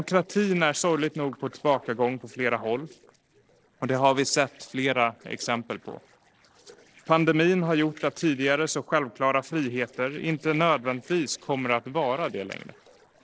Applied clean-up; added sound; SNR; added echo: neural separator model SepFormer DNS4.